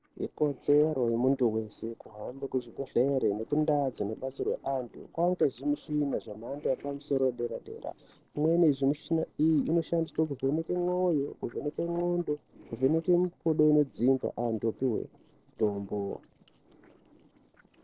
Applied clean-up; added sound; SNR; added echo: neural separator model SepFormer DNS4.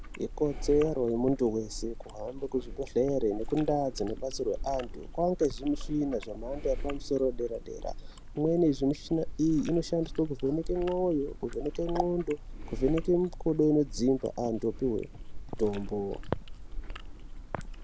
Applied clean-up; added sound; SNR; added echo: none; Chewing, mastication; 8 dB; none.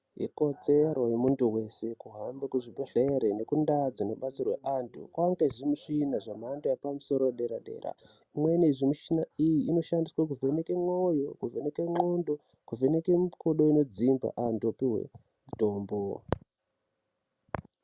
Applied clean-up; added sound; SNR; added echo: none; none; none; none.